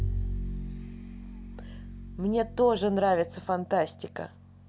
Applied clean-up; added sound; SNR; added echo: none; Bowed string instrument; 7 dB; none.